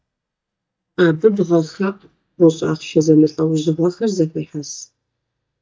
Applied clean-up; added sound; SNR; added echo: neural mask model DeepFilterNet 3.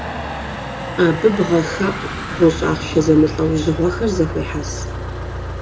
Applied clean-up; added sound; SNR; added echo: none; Motor vehicle (road); 7 dB; reverberation time 0.2 s.